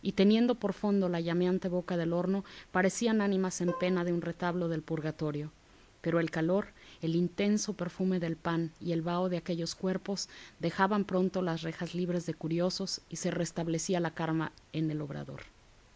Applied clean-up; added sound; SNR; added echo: none; Plucked string instrument; 14 dB; none.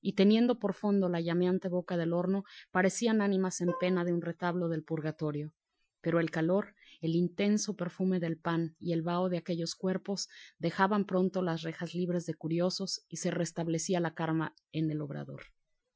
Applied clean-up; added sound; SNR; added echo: classical method Wiener filter.